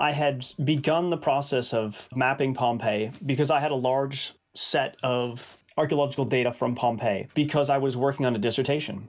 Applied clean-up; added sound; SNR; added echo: none; none; none; none.